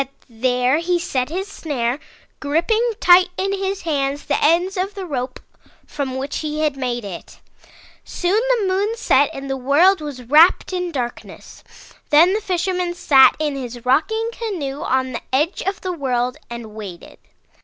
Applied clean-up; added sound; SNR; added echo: none; none; none; none.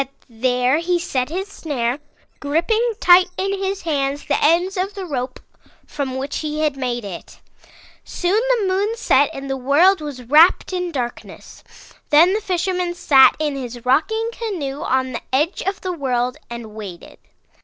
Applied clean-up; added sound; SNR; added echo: neural separator model SepFormer DNS4.